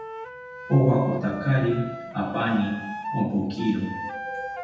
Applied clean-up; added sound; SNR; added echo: none; Wind instrument, woodwind instrument; 10 dB; reverberation time 0.8 s.